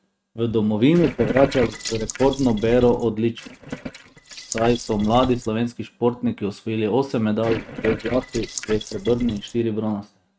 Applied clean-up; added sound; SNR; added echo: neural mask model RNNoise.